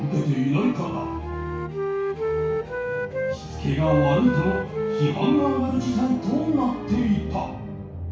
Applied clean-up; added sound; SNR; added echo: none; Wind instrument, woodwind instrument; 5 dB; reverberation time 0.6 s.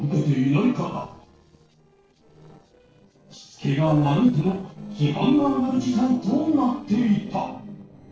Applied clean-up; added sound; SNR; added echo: neural separator model SepFormer DNS4.